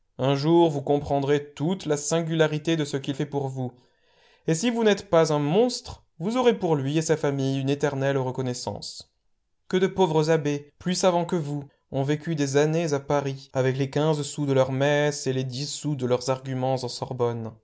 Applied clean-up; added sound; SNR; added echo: none; none; none; none.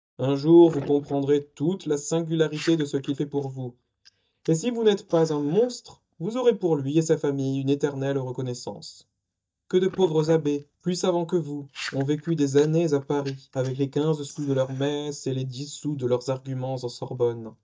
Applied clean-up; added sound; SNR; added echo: neural mask model DeepFilterNet 3.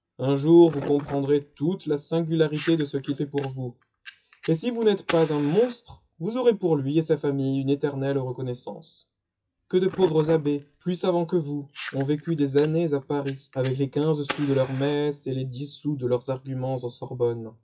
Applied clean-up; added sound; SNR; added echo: classical method WPE with log-MMSE.